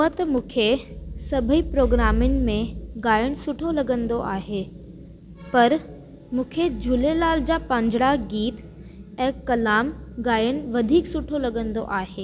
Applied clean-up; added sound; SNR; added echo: none; none; none; none.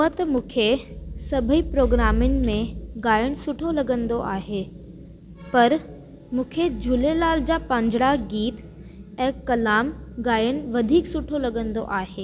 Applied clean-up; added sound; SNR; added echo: none; Scissors; 19 dB; none.